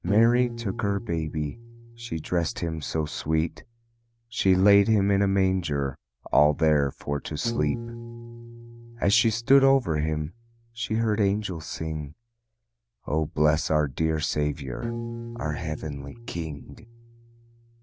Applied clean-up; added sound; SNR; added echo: none; Piano; 14 dB; none.